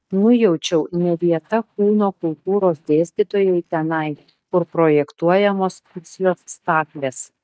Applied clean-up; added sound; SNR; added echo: neural mask model DeepFilterNet 3.